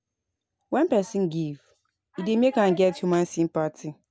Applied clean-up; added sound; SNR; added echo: none; none; none; none.